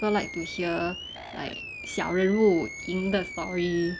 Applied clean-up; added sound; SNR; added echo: none; Animal; 12 dB; none.